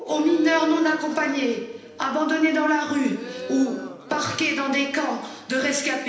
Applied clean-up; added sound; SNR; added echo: none; Crowd; 16 dB; reverberation time 0.9 s.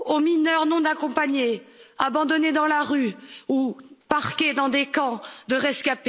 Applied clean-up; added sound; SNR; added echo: none; none; none; none.